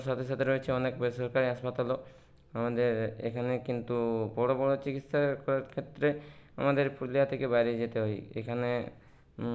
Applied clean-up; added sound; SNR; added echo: none; none; none; none.